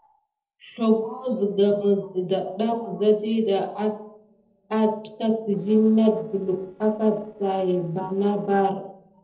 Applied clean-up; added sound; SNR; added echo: neural separator model SepFormer DNS4.